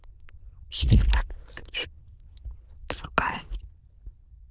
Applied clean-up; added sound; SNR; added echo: neural diffusion model UNIVERSE++.